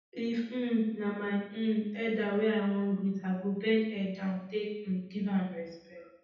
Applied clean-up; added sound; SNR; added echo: none; none; none; reverberation time 0.8 s.